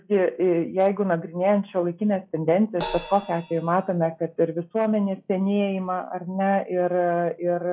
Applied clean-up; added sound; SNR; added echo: classical method log-MMSE.